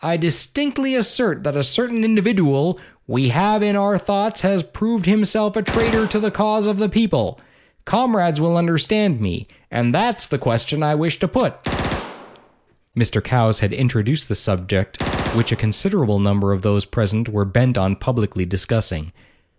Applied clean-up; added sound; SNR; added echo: none; Gunshot, gunfire; 11 dB; none.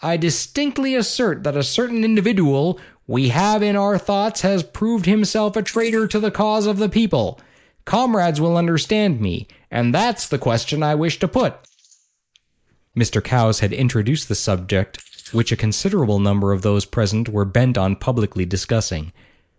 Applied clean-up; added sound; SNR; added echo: neural mask model Resemble Enhance denoiser.